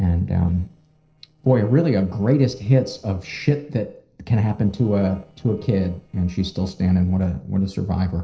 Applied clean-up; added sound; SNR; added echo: neural separator model SepFormer DNS4.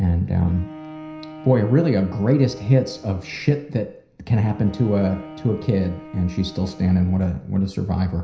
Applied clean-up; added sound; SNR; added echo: none; Bowed string instrument; 18 dB; reverberation time 0.5 s.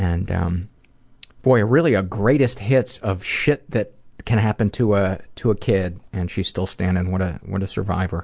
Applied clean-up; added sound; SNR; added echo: none; none; none; none.